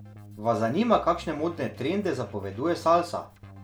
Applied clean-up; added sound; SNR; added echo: none; Keyboard (musical); 18 dB; none.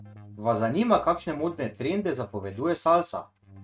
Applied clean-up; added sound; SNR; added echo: neural mask model RNNoise.